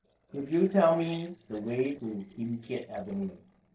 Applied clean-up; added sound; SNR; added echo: neural separator model SepFormer DNS4.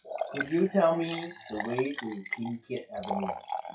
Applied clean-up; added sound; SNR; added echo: classical method WPE with log-MMSE.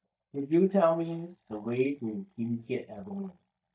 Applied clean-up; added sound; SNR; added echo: neural mask model DeepFilterNet 3.